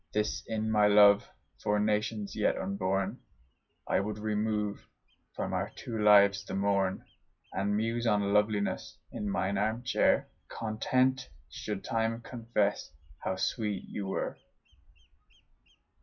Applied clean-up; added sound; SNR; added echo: classical method WPE with log-MMSE.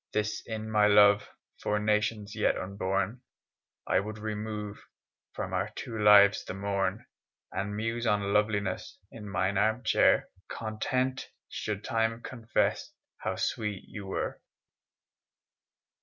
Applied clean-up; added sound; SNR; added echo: none; none; none; none.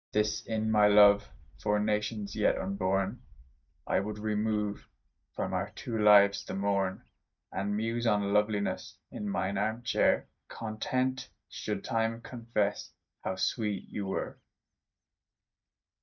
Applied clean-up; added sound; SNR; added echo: neural mask model DeepFilterNet 3.